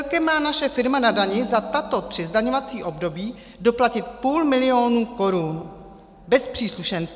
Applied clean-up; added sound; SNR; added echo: none; Ringtone; 16 dB; none.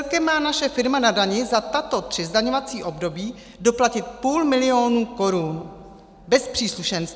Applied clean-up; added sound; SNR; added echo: none; none; none; none.